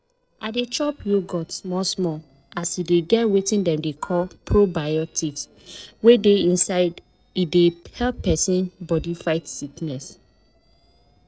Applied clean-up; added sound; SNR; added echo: neural separator model SepFormer DNS4.